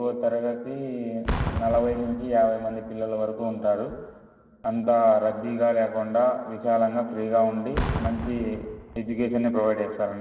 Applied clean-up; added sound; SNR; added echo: none; Boom; 11 dB; reverberation time 2.4 s.